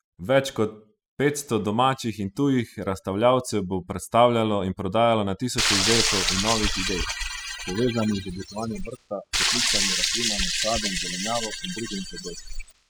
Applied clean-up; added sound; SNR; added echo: classical method spectral subtraction.